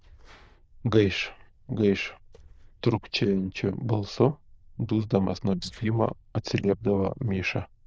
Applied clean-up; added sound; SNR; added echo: neural diffusion model UNIVERSE++.